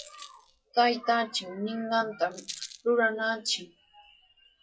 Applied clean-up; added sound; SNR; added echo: classical method WPE with log-MMSE.